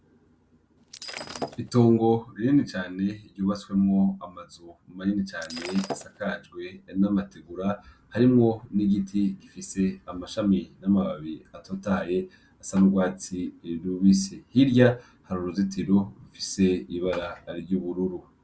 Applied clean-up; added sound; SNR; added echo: none; Shatter; 13 dB; none.